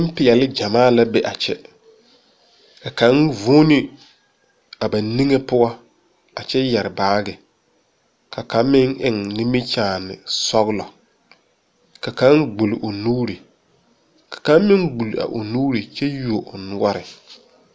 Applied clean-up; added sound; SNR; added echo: none; none; none; none.